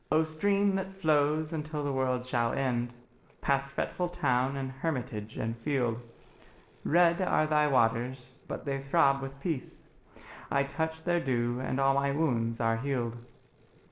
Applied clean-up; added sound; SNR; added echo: neural separator model SepFormer DNS4.